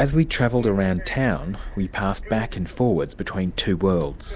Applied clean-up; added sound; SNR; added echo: none; none; none; none.